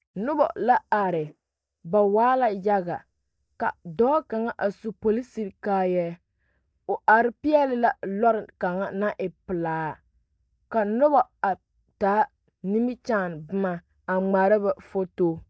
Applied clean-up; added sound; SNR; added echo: neural mask model DeepFilterNet 3.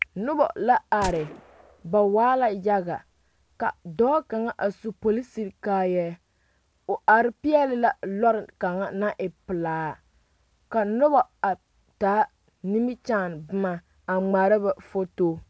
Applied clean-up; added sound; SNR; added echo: none; Gunshot, gunfire; 17 dB; none.